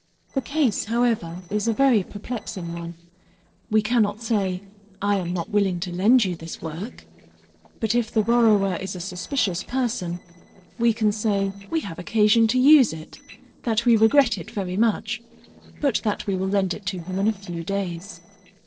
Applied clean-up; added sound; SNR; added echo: neural separator model SepFormer DNS4.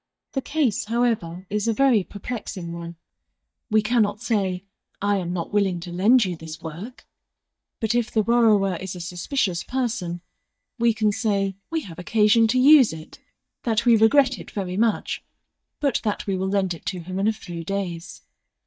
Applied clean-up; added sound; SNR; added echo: neural mask model DeepFilterNet 3.